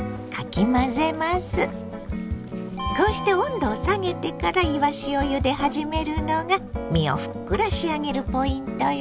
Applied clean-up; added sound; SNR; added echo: none; none; none; none.